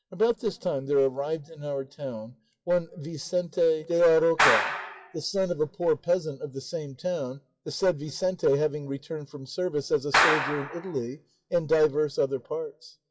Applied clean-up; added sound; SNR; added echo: classical method WPE with log-MMSE.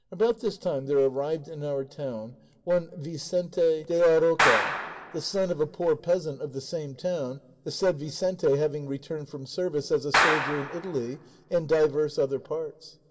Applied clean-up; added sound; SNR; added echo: none; Clapping; 1 dB; reverberation time 0.3 s.